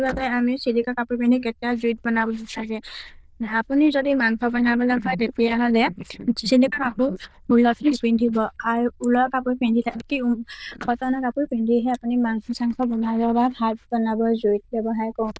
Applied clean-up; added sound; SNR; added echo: neural diffusion model UNIVERSE++.